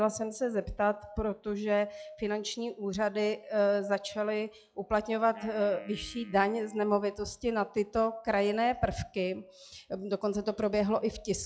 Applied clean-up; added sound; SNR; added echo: classical method log-MMSE.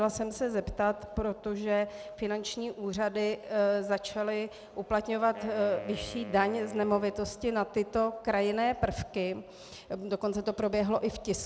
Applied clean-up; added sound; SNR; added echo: none; Wind instrument, woodwind instrument; 17 dB; none.